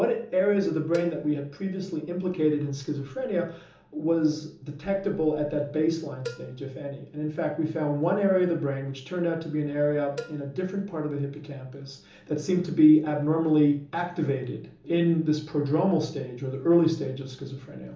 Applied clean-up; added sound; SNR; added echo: none; Cowbell; 20 dB; reverberation time 1.2 s.